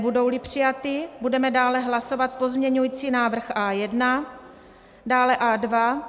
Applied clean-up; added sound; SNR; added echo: none; none; none; none.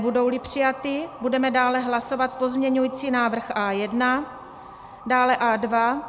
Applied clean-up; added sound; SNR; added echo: none; Motor vehicle (road) / Siren; 19 dB; none.